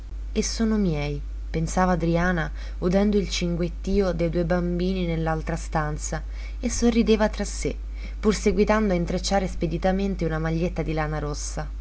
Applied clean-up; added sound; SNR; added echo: none; none; none; none.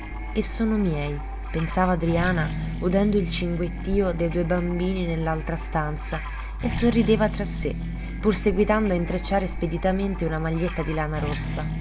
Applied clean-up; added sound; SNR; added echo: none; Guitar; 11 dB; none.